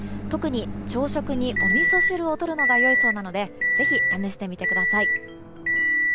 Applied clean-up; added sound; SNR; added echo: none; Microwave oven; -5 dB; none.